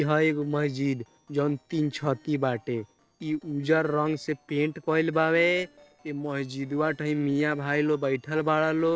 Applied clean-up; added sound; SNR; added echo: neural separator model SepFormer DNS4.